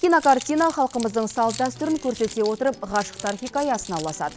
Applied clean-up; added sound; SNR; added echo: none; Keys jangling; 17 dB; none.